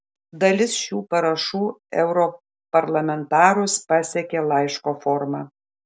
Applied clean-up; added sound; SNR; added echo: none; none; none; none.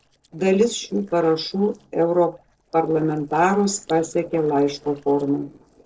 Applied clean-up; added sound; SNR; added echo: neural separator model SepFormer DNS4.